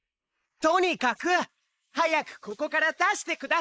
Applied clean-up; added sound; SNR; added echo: neural mask model Resemble Enhance denoiser.